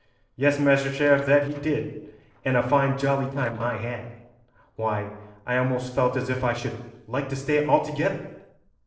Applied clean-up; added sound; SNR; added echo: neural separator model SepFormer DNS4.